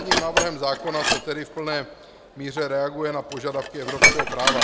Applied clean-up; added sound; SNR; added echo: none; Dishes, pots, and pans; -3 dB; none.